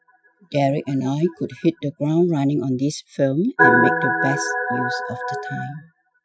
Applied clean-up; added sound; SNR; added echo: classical method Wiener filter.